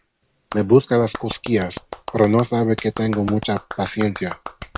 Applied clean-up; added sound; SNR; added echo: none; Clapping; 15 dB; none.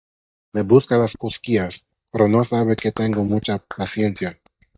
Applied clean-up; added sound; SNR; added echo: neural mask model DeepFilterNet 3.